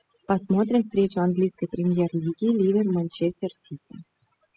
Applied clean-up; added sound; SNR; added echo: classical method spectral subtraction.